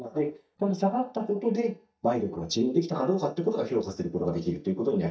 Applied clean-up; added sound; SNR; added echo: neural mask model DeepFilterNet 3.